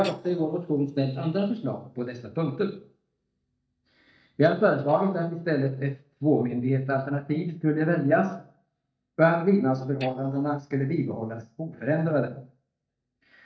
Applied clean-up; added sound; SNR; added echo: neural mask model DeepFilterNet 3.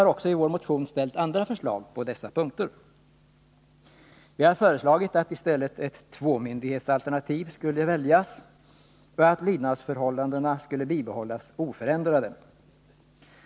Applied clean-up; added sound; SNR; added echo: none; none; none; none.